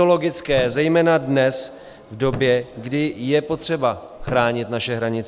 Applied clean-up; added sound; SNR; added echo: none; Thump, thud; 17 dB; none.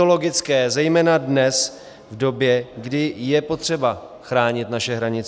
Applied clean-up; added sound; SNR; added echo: none; none; none; none.